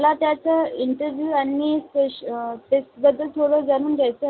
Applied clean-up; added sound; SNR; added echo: none; none; none; none.